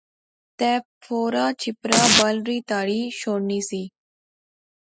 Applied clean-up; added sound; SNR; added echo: classical method spectral subtraction.